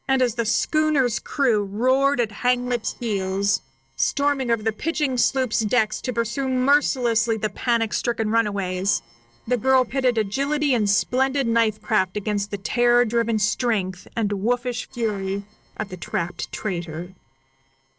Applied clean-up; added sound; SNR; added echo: neural separator model SepFormer DNS4.